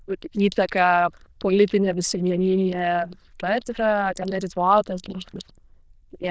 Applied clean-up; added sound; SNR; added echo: neural diffusion model UNIVERSE++.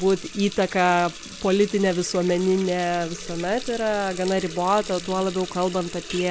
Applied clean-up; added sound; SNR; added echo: none; Water tap, faucet; 14 dB; none.